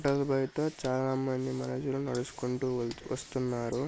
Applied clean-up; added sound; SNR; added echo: neural mask model Resemble Enhance denoiser.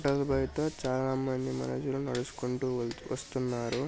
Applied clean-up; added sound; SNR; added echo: none; Hands; 19 dB; none.